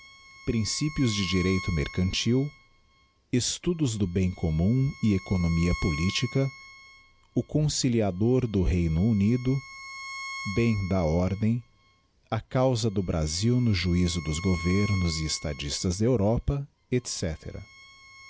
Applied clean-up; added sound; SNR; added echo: none; Bowed string instrument; 17 dB; none.